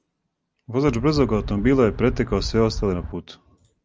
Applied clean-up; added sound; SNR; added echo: none; Wind; 8 dB; none.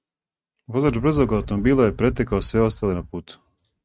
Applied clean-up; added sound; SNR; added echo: neural mask model RNNoise.